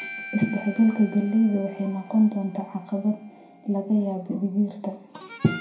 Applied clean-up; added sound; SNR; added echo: none; Harmonica; 18 dB; reverberation time 0.5 s.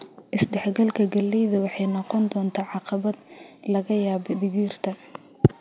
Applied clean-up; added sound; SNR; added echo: none; none; none; none.